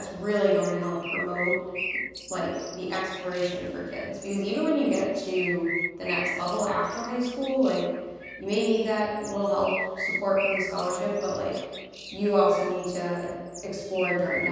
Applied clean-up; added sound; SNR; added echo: none; Bird; 9 dB; reverberation time 1.2 s.